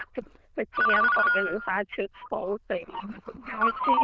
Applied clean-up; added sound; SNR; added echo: neural diffusion model UNIVERSE++.